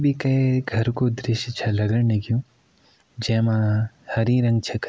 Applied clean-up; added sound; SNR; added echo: none; none; none; none.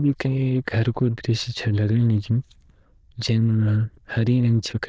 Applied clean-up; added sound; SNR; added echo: neural diffusion model UNIVERSE++.